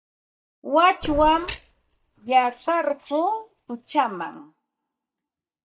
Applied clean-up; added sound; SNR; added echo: neural mask model DeepFilterNet 3.